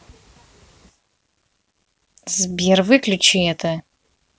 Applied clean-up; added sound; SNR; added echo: none; none; none; none.